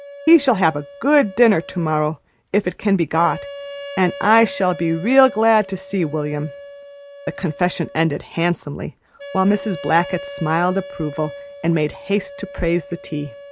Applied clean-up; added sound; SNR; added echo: none; Wind instrument, woodwind instrument; 16 dB; none.